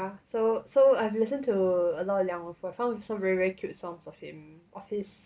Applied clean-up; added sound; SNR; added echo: none; none; none; none.